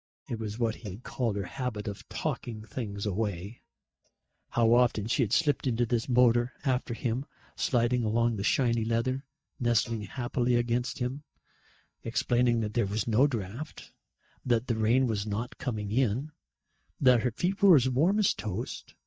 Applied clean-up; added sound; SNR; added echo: neural mask model DeepFilterNet 3.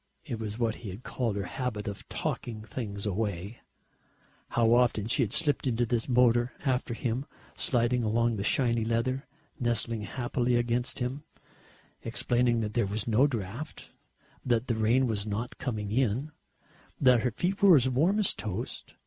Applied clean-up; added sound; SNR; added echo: none; none; none; none.